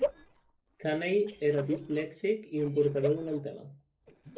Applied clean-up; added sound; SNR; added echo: neural separator model SepFormer DNS4.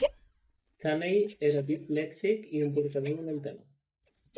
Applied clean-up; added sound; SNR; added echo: neural mask model DeepFilterNet 3.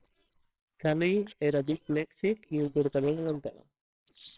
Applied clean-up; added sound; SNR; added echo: neural separator model SepFormer WHAMR!.